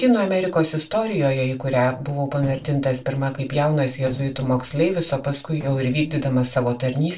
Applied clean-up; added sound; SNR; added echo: neural separator model SepFormer DNS4.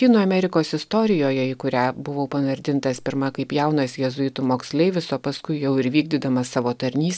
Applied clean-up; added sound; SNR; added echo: none; none; none; none.